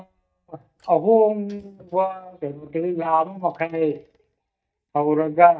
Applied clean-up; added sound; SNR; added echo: neural mask model DeepFilterNet 3.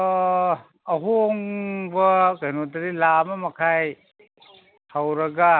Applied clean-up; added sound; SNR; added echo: none; none; none; none.